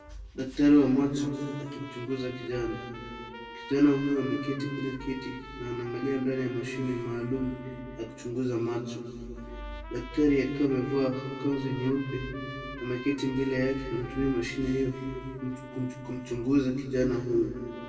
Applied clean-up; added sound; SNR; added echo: none; Trumpet; 16 dB; reverberation time 2.1 s.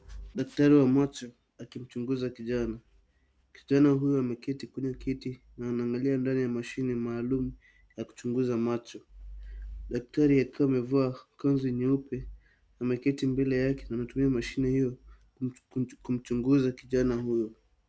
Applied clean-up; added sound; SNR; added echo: none; none; none; none.